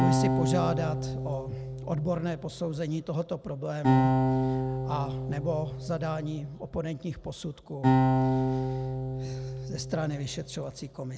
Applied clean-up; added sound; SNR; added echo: none; Acoustic guitar; -4 dB; none.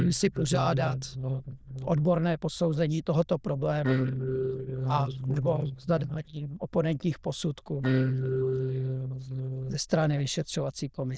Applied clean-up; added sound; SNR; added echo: neural diffusion model UNIVERSE++.